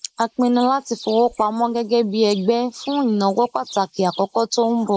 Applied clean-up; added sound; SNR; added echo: neural mask model Resemble Enhance denoiser.